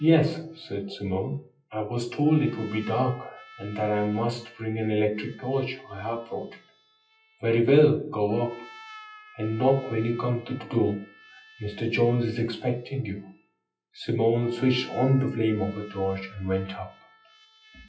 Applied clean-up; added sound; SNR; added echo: classical method WPE with log-MMSE.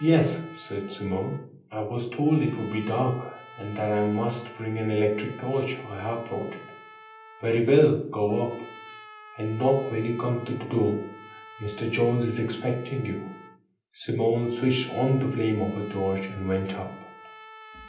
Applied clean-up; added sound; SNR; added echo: none; Trumpet; 20 dB; reverberation time 0.6 s.